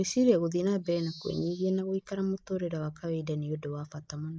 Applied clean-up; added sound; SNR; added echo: neural mask model Resemble Enhance denoiser.